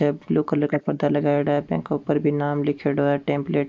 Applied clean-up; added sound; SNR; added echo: neural mask model Resemble Enhance denoiser.